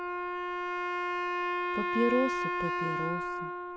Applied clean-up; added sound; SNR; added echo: none; Wind instrument, woodwind instrument; -3 dB; none.